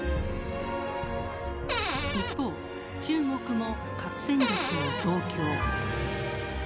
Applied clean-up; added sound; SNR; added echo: none; Cupboard open or close; 1 dB; none.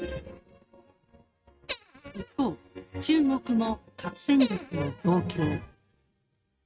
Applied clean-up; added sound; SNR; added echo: neural mask model RNNoise.